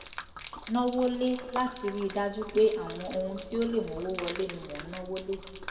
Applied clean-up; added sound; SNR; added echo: none; Gurgling / Liquid; 13 dB; reverberation time 1.7 s.